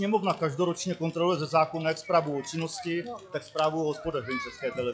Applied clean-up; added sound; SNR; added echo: classical method log-MMSE.